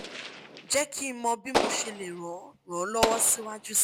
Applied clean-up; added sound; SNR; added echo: none; Explosion; 4 dB; none.